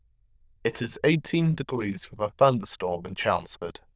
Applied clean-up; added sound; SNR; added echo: neural diffusion model UNIVERSE++.